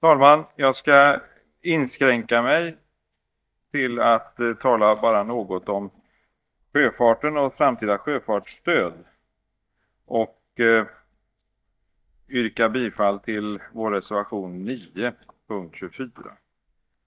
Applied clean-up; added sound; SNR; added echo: neural mask model DeepFilterNet 3.